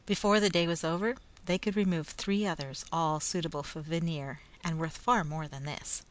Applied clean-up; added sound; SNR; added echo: none; none; none; none.